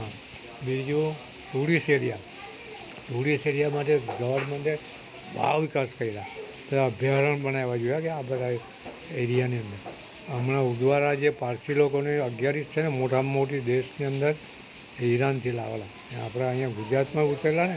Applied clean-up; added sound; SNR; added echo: none; none; none; none.